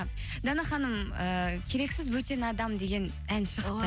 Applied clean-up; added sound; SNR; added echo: none; none; none; none.